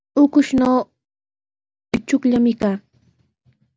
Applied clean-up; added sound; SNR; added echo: none; none; none; none.